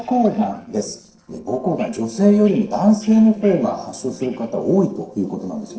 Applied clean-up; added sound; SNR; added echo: neural separator model SepFormer DNS4.